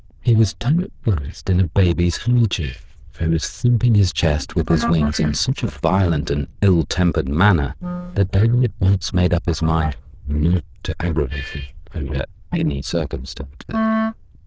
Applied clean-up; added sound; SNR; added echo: neural diffusion model UNIVERSE++.